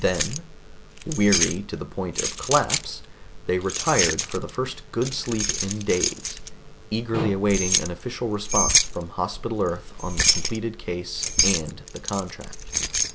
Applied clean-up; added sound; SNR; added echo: none; Keys jangling; 0 dB; none.